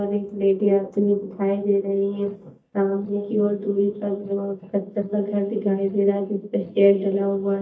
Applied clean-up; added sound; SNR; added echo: neural mask model DeepFilterNet 3.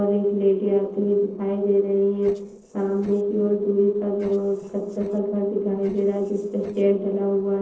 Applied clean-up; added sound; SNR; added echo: neural separator model SepFormer DNS4.